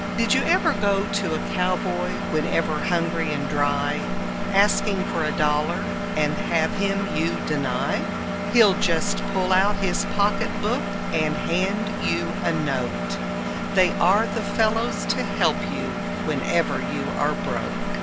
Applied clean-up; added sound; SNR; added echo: none; Engine; 2 dB; none.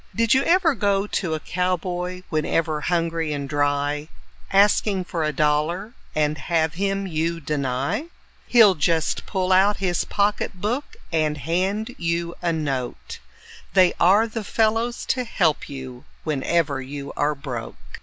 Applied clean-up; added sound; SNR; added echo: none; none; none; none.